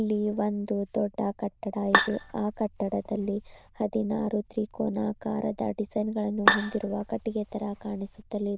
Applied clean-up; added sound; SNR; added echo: neural diffusion model UNIVERSE++.